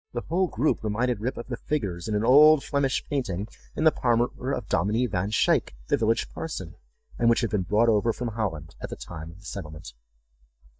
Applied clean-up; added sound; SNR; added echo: neural mask model DeepFilterNet 3.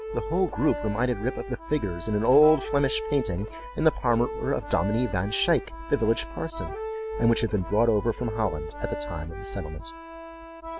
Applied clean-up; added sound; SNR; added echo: none; Accordion; 10 dB; none.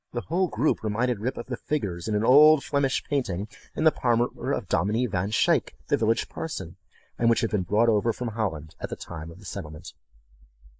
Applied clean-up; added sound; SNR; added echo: neural mask model Resemble Enhance denoiser.